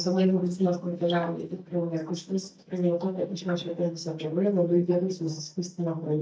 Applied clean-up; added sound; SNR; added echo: neural mask model DeepFilterNet 3.